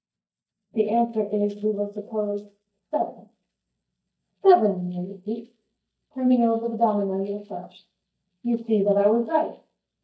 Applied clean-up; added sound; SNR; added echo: neural mask model DeepFilterNet 3.